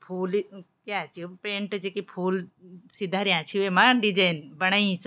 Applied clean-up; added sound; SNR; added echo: none; none; none; none.